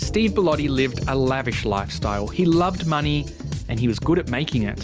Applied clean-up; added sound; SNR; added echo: none; none; none; none.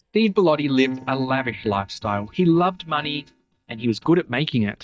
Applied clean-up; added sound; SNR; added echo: neural mask model DeepFilterNet 3.